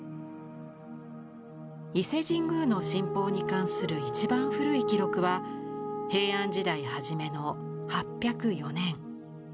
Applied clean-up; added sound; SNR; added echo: none; none; none; none.